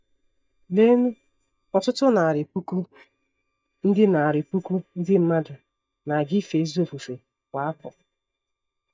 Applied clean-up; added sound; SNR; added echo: neural mask model DeepFilterNet 3.